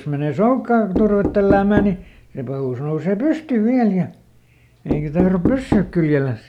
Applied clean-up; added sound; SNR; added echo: none; Knock; 8 dB; none.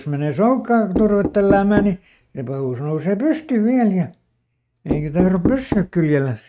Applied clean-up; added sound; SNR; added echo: neural mask model RNNoise.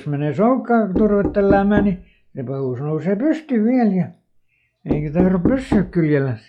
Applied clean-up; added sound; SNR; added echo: classical method log-MMSE.